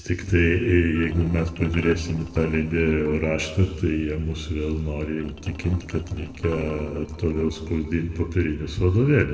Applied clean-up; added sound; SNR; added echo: neural separator model SepFormer DNS4.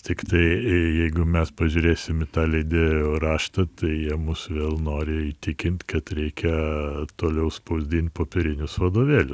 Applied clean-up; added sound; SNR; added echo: none; none; none; none.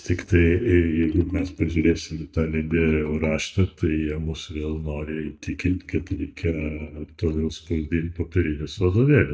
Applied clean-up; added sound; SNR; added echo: neural mask model DeepFilterNet 3.